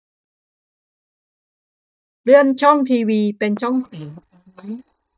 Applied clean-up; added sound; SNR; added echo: neural mask model DeepFilterNet 3.